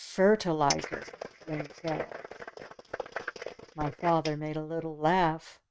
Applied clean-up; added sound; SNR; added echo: neural mask model RNNoise.